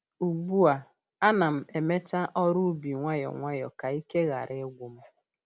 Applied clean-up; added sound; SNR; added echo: none; none; none; none.